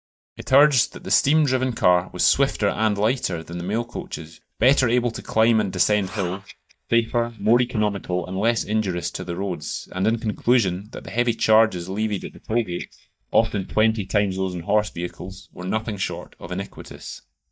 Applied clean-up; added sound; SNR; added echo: neural mask model DeepFilterNet 3.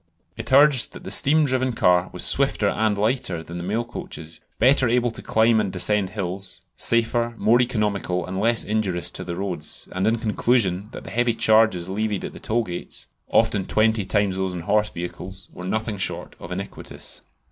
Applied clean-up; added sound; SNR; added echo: none; none; none; none.